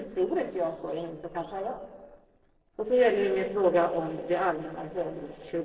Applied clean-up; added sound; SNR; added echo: neural separator model SepFormer DNS4.